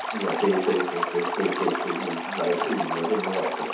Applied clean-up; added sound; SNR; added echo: none; Stream; 3 dB; reverberation time 0.8 s.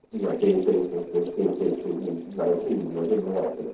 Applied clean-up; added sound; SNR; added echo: neural separator model SepFormer DNS4.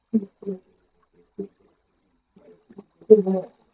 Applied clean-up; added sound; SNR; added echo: neural mask model DeepFilterNet 3.